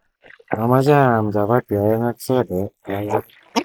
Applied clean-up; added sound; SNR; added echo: neural mask model Resemble Enhance denoiser.